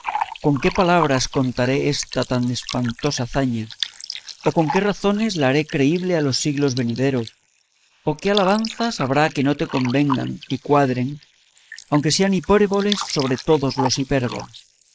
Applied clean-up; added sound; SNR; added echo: neural mask model Resemble Enhance denoiser.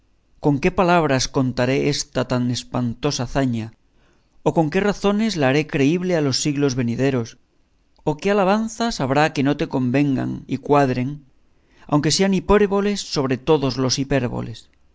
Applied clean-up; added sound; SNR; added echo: none; none; none; none.